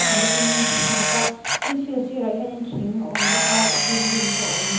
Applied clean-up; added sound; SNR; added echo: none; Camera; -4 dB; reverberation time 1.3 s.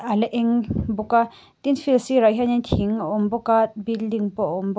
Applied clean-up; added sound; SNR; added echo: none; none; none; none.